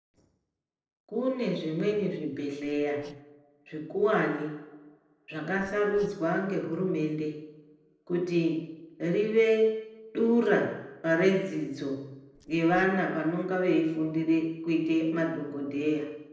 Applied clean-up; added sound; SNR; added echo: neural separator model SepFormer DNS4.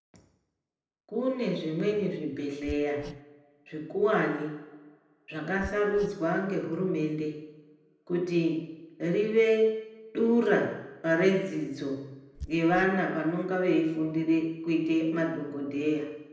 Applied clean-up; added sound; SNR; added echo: none; Hammer; 17 dB; reverberation time 0.8 s.